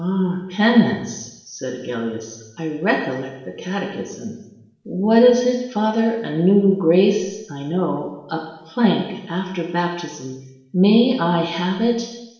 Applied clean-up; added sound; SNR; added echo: none; none; none; reverberation time 0.9 s.